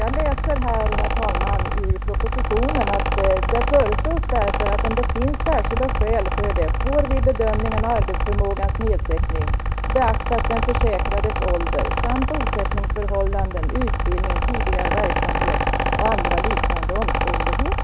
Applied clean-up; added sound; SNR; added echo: none; Mechanical fan; -5 dB; none.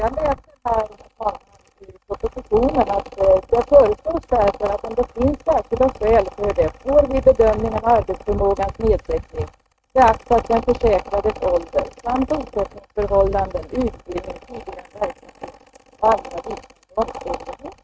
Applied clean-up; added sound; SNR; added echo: neural mask model RNNoise.